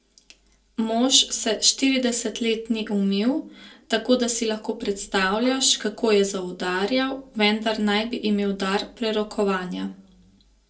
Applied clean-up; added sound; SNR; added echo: none; Bowed string instrument; 13 dB; reverberation time 0.2 s.